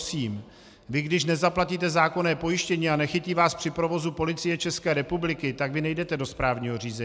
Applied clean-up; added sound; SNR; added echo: none; none; none; none.